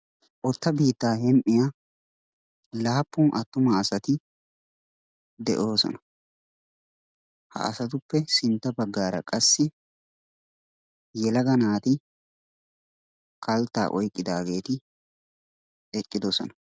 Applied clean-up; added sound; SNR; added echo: none; none; none; none.